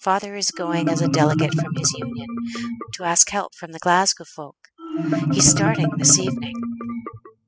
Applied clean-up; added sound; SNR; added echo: classical method spectral subtraction.